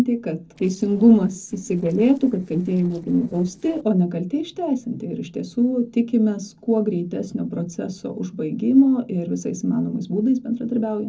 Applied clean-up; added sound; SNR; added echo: neural separator model SepFormer DNS4.